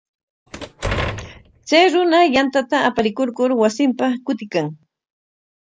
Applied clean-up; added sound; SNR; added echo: none; Door; 7 dB; none.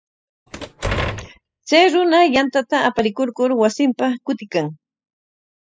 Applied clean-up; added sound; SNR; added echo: classical method spectral subtraction.